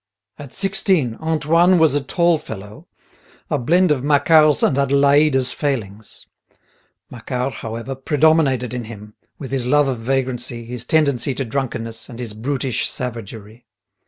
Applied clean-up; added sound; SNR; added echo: none; none; none; none.